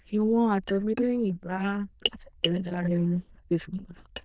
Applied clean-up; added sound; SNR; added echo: neural diffusion model UNIVERSE++.